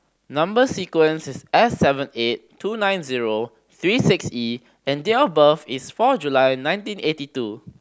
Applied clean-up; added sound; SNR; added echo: none; none; none; none.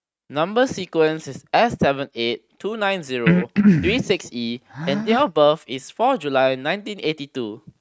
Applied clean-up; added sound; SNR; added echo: neural mask model RNNoise.